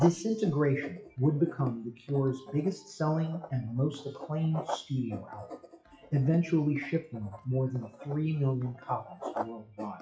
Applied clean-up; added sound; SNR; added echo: classical method WPE with log-MMSE.